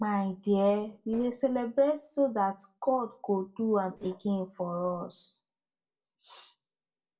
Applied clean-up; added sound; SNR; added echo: neural separator model SepFormer DNS4.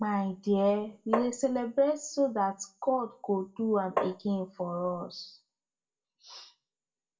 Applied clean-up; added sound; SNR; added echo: none; Tap; 2 dB; reverberation time 0.2 s.